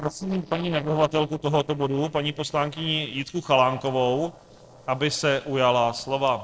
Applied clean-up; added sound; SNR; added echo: neural separator model SepFormer DNS4.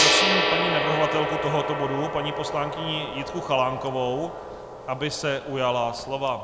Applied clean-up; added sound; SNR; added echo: none; Gong; 0 dB; none.